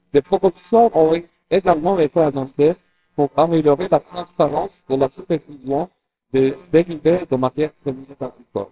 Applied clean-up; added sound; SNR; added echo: neural separator model SepFormer WHAMR!.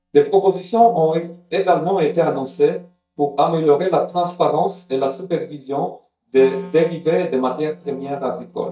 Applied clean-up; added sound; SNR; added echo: neural mask model DeepFilterNet 3.